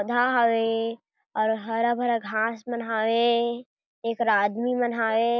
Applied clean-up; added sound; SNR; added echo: none; none; none; none.